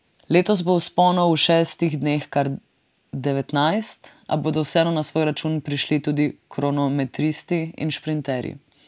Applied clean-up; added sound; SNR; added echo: none; none; none; none.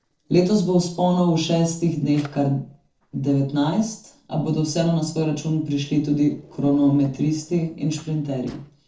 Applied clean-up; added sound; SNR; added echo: neural separator model SepFormer DNS4.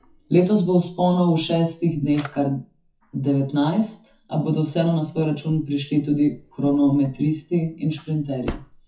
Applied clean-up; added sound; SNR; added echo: classical method WPE with log-MMSE.